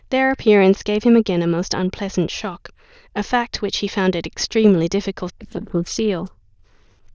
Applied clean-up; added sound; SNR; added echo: neural diffusion model UNIVERSE++.